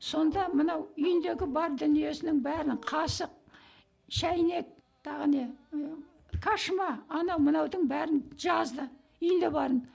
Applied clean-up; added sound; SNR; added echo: none; Dog; 20 dB; none.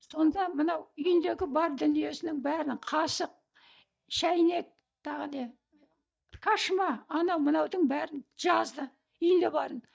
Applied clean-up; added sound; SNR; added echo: neural mask model DeepFilterNet 3.